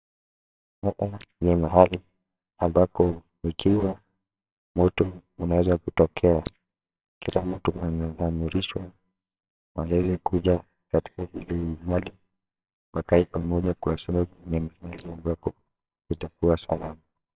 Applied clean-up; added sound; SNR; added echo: neural separator model SepFormer WHAMR!.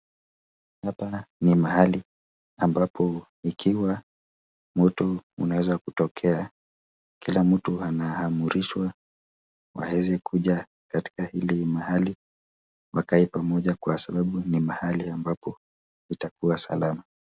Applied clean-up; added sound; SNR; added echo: none; none; none; none.